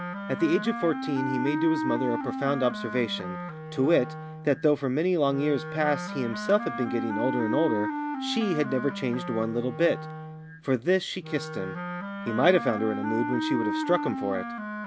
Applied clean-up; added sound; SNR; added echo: none; Wind instrument, woodwind instrument; 6 dB; none.